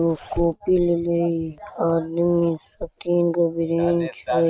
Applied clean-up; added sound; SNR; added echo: neural mask model RNNoise.